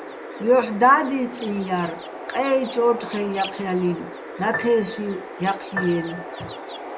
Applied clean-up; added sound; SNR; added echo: none; Chirp, tweet + Piano; 11 dB; none.